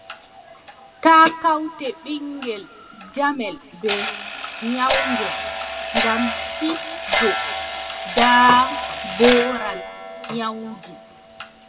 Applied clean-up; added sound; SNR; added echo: none; Clock; 6 dB; reverberation time 1.5 s.